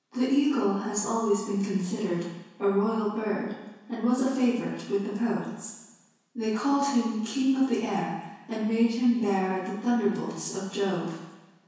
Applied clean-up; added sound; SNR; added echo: none; none; none; reverberation time 1.1 s.